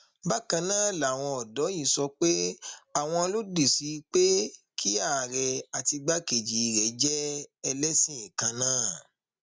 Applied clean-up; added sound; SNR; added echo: none; none; none; none.